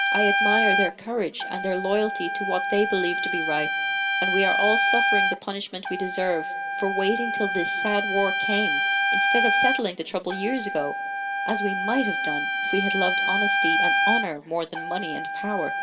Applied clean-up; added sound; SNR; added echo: none; Trumpet; -3 dB; reverberation time 1.3 s.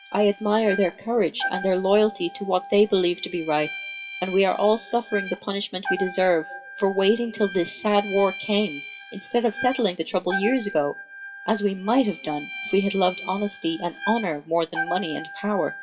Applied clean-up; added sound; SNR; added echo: classical method WPE with log-MMSE.